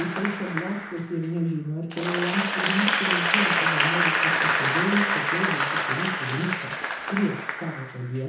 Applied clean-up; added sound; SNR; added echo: none; Applause / Crowd; -3 dB; reverberation time 0.6 s.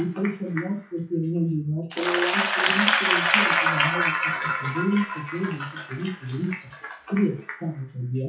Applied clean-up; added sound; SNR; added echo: classical method WPE with log-MMSE.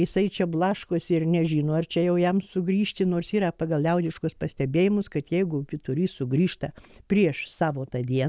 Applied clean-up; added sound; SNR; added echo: none; none; none; none.